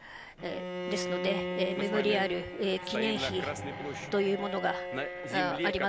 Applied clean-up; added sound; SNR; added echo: none; Bowed string instrument; 5 dB; none.